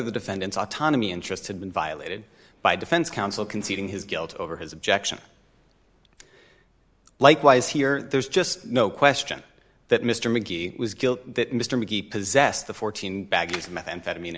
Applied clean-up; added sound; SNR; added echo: none; none; none; none.